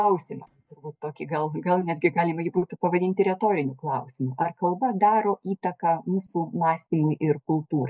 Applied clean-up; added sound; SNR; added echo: neural mask model DeepFilterNet 3.